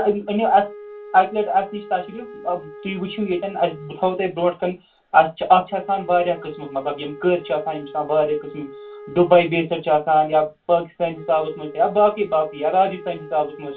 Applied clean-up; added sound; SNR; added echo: none; Wind instrument, woodwind instrument; 18 dB; reverberation time 0.2 s.